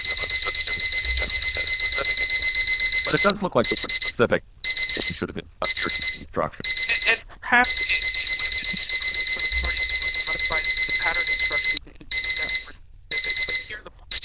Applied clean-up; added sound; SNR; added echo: neural diffusion model UNIVERSE++.